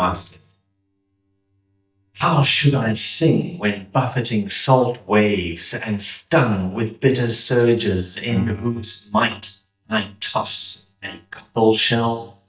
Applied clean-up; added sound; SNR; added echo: neural mask model DeepFilterNet 3.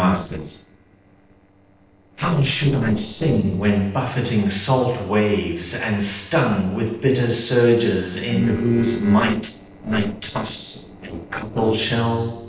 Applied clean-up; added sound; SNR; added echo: neural separator model SepFormer DNS4.